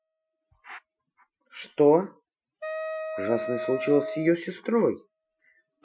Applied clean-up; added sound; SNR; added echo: classical method Wiener filter.